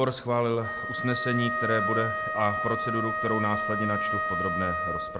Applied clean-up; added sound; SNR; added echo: none; Wind instrument, woodwind instrument; 1 dB; none.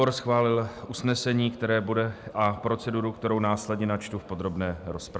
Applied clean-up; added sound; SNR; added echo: none; none; none; none.